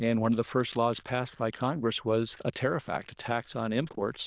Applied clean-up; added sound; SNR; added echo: neural diffusion model UNIVERSE++.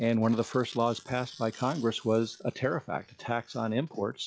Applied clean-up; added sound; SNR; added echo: classical method log-MMSE.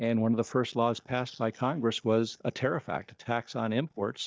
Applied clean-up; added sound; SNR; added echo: neural mask model DeepFilterNet 3.